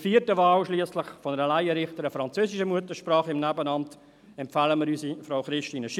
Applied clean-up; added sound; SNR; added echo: none; none; none; none.